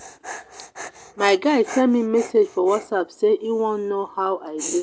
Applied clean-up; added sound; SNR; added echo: neural mask model Resemble Enhance denoiser.